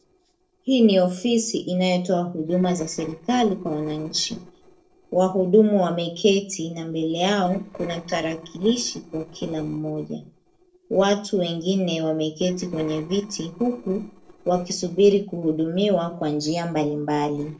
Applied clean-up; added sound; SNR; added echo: neural separator model SepFormer DNS4.